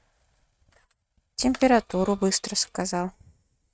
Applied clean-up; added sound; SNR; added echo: neural mask model RNNoise.